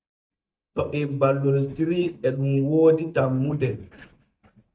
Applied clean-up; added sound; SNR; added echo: neural mask model DeepFilterNet 3.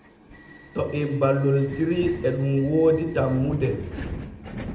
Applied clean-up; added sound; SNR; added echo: none; Subway, metro, underground; 13 dB; reverberation time 0.8 s.